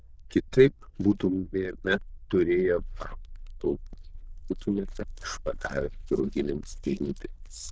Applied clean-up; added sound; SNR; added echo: neural diffusion model UNIVERSE++.